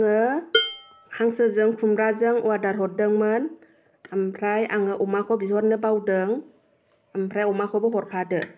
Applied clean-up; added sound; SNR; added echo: none; Dishes, pots, and pans; 4 dB; none.